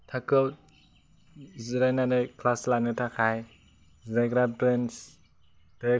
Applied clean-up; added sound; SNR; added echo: none; none; none; none.